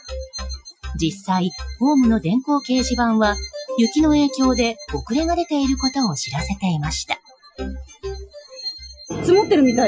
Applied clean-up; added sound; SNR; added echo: classical method Wiener filter.